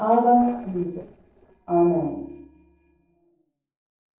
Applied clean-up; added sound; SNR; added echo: neural separator model SepFormer DNS4.